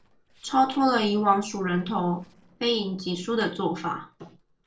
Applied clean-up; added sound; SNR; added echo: neural separator model SepFormer DNS4.